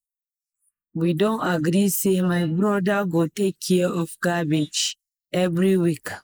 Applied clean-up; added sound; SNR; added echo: neural mask model Resemble Enhance denoiser.